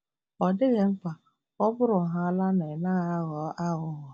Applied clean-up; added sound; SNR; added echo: none; none; none; none.